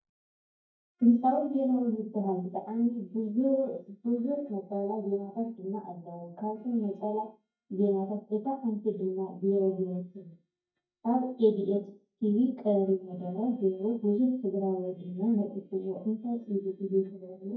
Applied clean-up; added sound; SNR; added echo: neural mask model DeepFilterNet 3.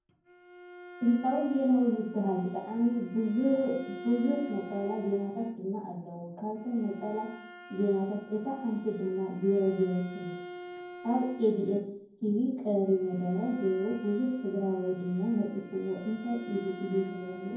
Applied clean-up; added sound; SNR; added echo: none; Bowed string instrument; 17 dB; reverberation time 0.9 s.